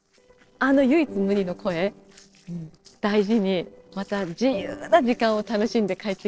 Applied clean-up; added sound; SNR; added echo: neural separator model SepFormer DNS4.